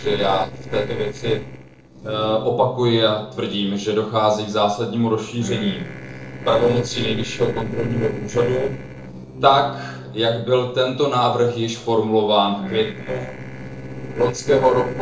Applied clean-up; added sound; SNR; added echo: neural separator model SepFormer DNS4.